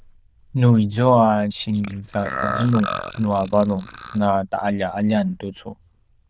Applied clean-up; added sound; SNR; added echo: neural diffusion model UNIVERSE++.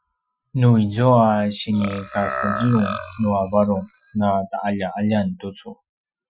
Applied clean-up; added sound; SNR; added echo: classical method Wiener filter.